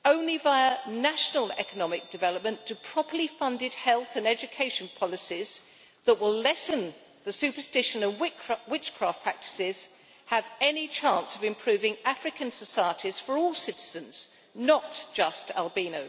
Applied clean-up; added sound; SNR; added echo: none; none; none; none.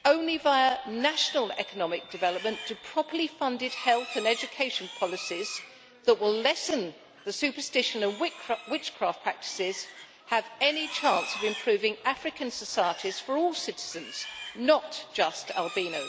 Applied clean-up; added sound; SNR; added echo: none; Livestock, farm animals, working animals; 15 dB; none.